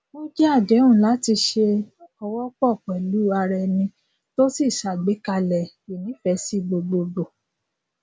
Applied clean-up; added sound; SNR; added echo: none; none; none; none.